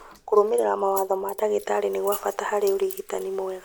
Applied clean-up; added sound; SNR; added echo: none; Keys jangling; 17 dB; none.